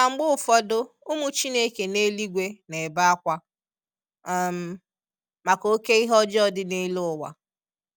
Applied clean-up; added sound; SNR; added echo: none; none; none; none.